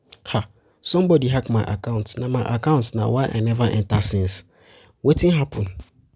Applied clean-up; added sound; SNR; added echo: none; none; none; none.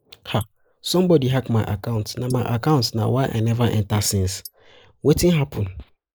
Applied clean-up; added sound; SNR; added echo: neural mask model Resemble Enhance denoiser.